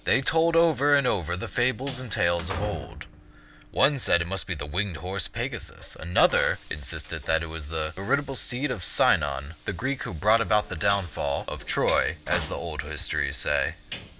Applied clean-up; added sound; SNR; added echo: none; Train; 15 dB; none.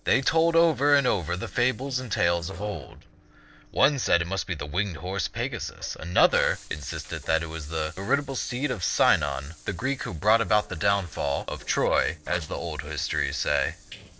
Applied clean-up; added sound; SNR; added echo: neural separator model SepFormer DNS4.